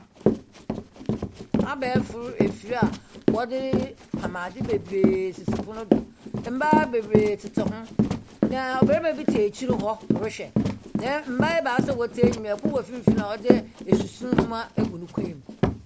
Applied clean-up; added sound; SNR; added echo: none; Run; -3 dB; none.